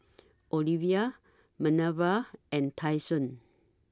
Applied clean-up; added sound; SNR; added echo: none; none; none; none.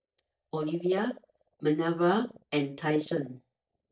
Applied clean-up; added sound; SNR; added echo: neural mask model DeepFilterNet 3.